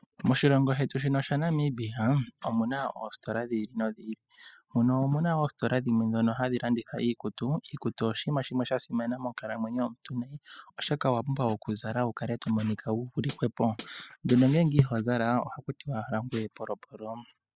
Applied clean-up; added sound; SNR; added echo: classical method spectral subtraction.